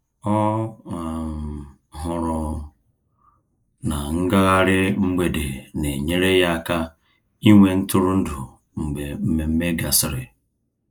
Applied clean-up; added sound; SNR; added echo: neural mask model Resemble Enhance denoiser.